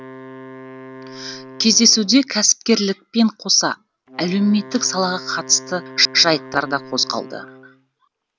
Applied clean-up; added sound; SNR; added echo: none; Wind instrument, woodwind instrument; 19 dB; none.